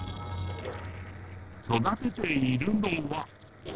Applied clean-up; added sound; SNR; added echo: neural separator model SepFormer DNS4.